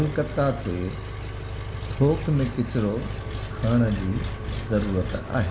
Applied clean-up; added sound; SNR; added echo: none; Engine; 6 dB; reverberation time 1.2 s.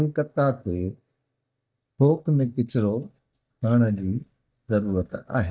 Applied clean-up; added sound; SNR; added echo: neural mask model DeepFilterNet 3.